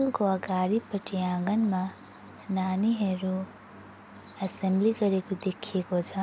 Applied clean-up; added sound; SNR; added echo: none; Chirp, tweet; 13 dB; none.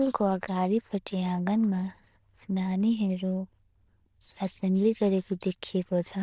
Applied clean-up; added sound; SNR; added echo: neural diffusion model UNIVERSE++.